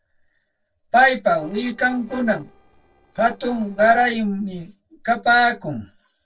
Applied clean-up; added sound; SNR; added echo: neural separator model SepFormer DNS4.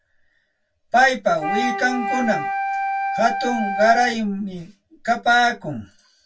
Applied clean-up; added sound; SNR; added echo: none; Wind instrument, woodwind instrument; 3 dB; reverberation time 0.1 s.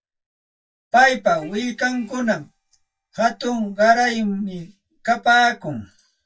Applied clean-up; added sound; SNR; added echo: neural mask model DeepFilterNet 3.